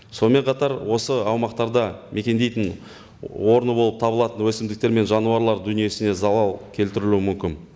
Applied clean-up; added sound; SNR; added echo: none; none; none; none.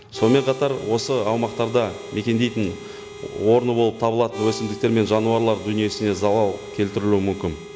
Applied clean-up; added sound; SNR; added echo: none; Harmonica; 14 dB; none.